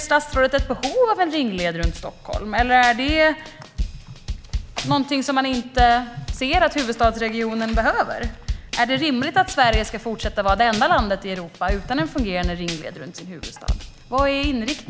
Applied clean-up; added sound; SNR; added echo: none; Drum kit; 8 dB; none.